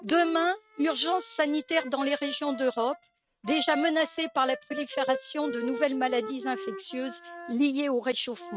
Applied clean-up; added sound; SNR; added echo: neural mask model RNNoise.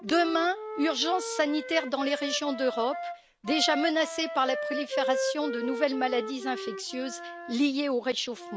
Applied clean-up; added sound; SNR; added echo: none; Wind instrument, woodwind instrument; 7 dB; none.